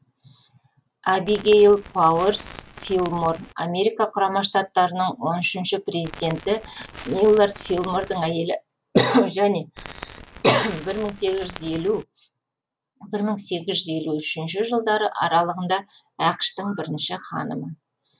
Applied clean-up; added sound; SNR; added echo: none; Crackle; 17 dB; none.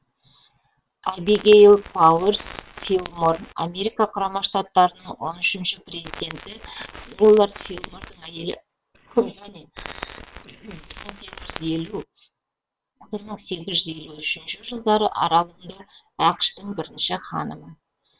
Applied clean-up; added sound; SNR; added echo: neural separator model SepFormer WHAM!.